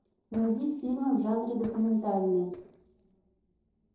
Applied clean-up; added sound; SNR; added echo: neural separator model SepFormer DNS4.